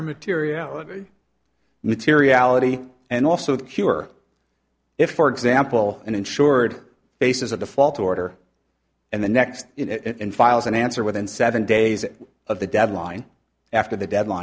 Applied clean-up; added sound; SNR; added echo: none; none; none; none.